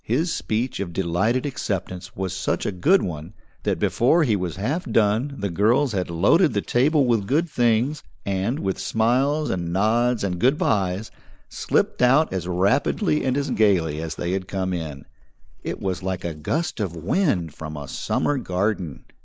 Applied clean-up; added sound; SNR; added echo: neural mask model Resemble Enhance denoiser.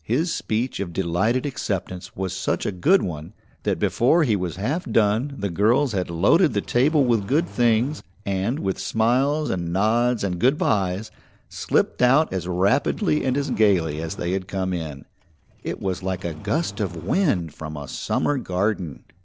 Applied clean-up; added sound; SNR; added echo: neural separator model SepFormer DNS4.